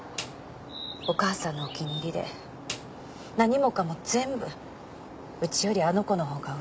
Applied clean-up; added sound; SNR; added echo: none; Snare drum; 16 dB; none.